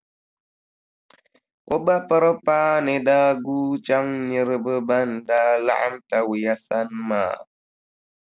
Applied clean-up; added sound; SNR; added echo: none; none; none; none.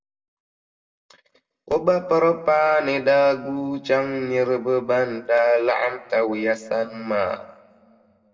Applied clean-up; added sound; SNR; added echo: none; none; none; reverberation time 1.2 s.